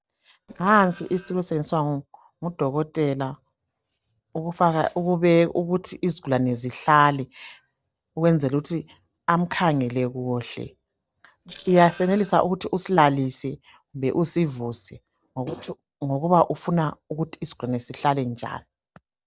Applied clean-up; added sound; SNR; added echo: neural separator model SepFormer DNS4.